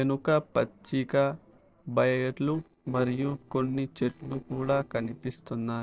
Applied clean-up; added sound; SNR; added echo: neural separator model SepFormer DNS4.